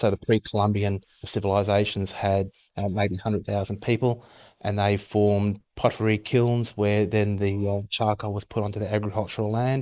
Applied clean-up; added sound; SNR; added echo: neural mask model Resemble Enhance denoiser.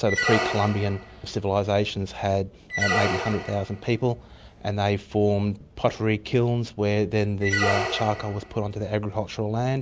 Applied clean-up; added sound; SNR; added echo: none; Squeak; 5 dB; none.